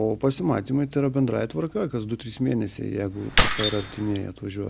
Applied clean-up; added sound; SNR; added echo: none; Keys jangling; -4 dB; none.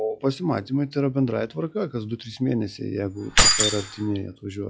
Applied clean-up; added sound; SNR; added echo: classical method log-MMSE.